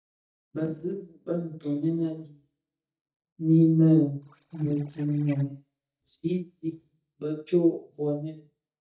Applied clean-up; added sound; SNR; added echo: neural mask model DeepFilterNet 3.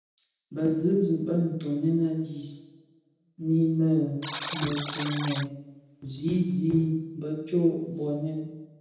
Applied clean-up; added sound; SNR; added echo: none; Alarm; 11 dB; reverberation time 0.9 s.